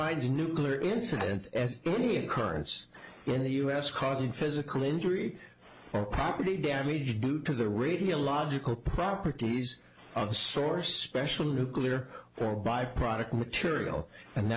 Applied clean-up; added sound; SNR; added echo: none; none; none; none.